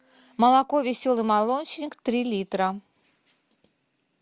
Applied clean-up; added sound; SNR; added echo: none; none; none; none.